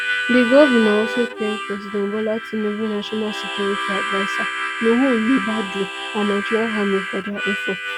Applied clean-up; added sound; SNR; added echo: none; Harmonica; 4 dB; none.